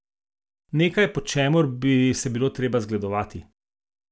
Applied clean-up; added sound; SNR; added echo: none; none; none; none.